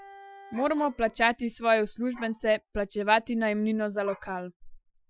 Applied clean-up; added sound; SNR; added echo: classical method Wiener filter.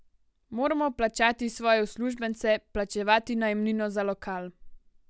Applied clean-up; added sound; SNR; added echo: none; none; none; none.